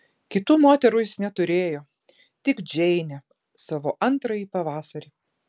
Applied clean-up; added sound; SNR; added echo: none; none; none; none.